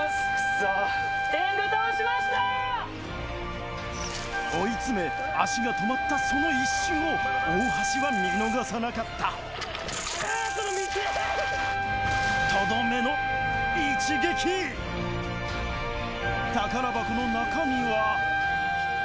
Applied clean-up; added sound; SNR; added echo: none; Wind instrument, woodwind instrument; -1 dB; none.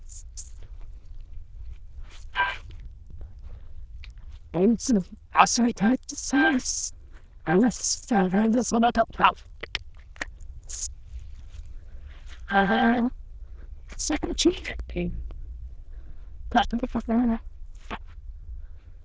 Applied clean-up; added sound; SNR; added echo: neural diffusion model UNIVERSE++.